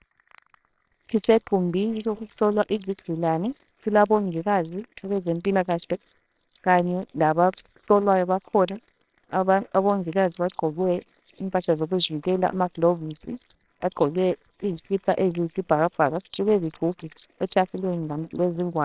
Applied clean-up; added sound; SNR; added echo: neural separator model SepFormer WHAMR!.